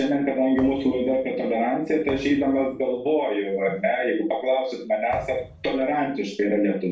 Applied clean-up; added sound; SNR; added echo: none; Thump, thud; 18 dB; reverberation time 0.3 s.